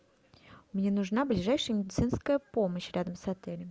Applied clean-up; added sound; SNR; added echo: none; none; none; none.